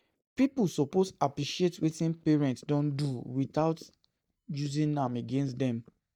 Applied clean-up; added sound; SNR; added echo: neural mask model DeepFilterNet 3.